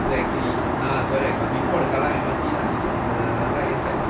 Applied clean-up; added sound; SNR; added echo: none; Aircraft; -4 dB; none.